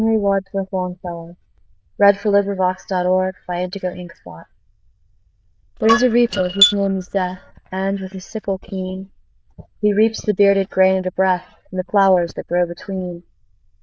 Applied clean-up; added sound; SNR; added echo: neural diffusion model UNIVERSE++.